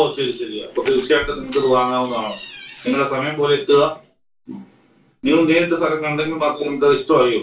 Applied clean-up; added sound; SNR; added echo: none; Door; 18 dB; reverberation time 0.2 s.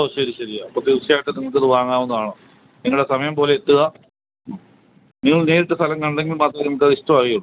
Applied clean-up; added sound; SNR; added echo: none; none; none; none.